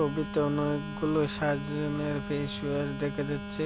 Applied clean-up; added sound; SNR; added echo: none; Telephone; 8 dB; none.